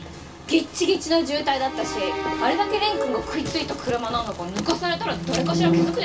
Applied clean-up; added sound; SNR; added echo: none; Crumpling, crinkling; 14 dB; reverberation time 0.2 s.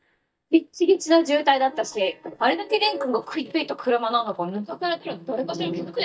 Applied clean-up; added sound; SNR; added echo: neural mask model DeepFilterNet 3.